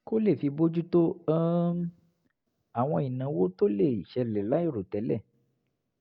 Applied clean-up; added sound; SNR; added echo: none; none; none; none.